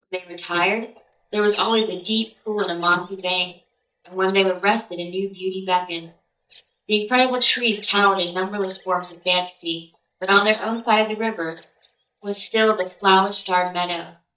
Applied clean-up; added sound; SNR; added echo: neural mask model DeepFilterNet 3.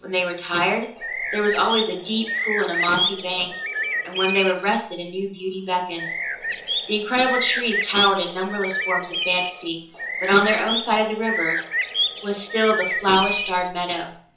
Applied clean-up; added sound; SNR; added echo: none; Bird; 3 dB; reverberation time 0.6 s.